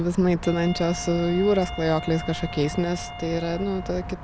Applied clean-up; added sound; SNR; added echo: none; Wind instrument, woodwind instrument; 14 dB; none.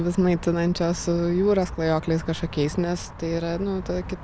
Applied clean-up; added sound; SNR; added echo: none; none; none; none.